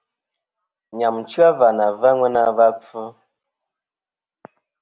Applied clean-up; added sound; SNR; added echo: none; none; none; none.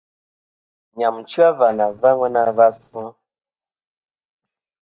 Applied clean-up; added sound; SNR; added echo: neural mask model DeepFilterNet 3.